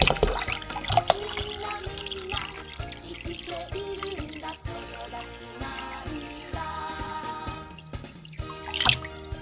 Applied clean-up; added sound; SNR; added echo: none; Liquid; -4 dB; reverberation time 2.7 s.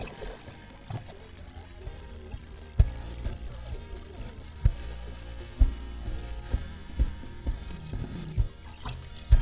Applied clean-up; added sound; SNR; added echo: neural mask model DeepFilterNet 3.